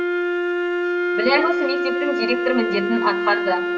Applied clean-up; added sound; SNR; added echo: none; Wind instrument, woodwind instrument; -2 dB; reverberation time 2.4 s.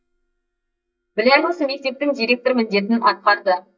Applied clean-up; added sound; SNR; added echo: neural mask model DeepFilterNet 3.